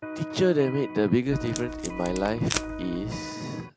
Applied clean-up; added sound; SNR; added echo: none; Electric guitar + Packing tape, duct tape; 8 dB; none.